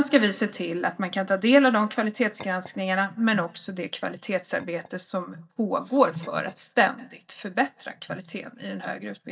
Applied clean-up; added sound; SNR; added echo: neural mask model DeepFilterNet 3.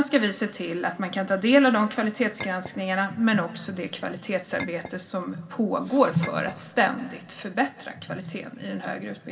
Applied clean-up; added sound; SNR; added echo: none; Chink, clink; 16 dB; reverberation time 2.6 s.